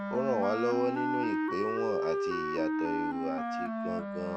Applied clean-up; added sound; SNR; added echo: none; Wind instrument, woodwind instrument; -1 dB; none.